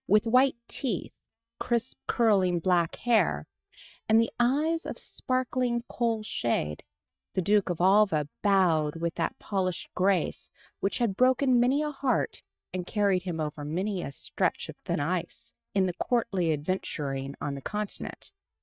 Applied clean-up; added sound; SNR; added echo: neural mask model DeepFilterNet 3.